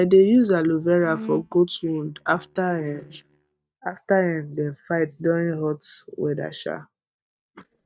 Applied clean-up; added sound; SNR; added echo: neural mask model DeepFilterNet 3.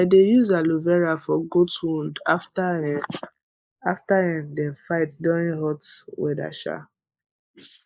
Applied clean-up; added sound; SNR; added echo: neural mask model Resemble Enhance denoiser.